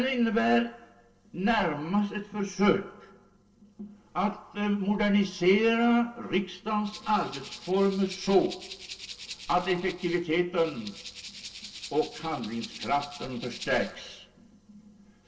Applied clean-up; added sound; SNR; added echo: neural separator model SepFormer DNS4.